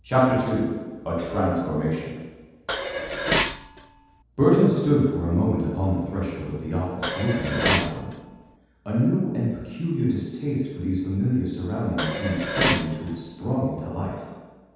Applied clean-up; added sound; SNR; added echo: none; Dishes, pots, and pans; 3 dB; reverberation time 1.2 s.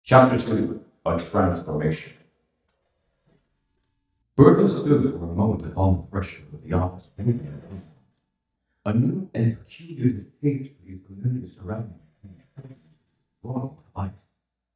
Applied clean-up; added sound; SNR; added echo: neural mask model DeepFilterNet 3.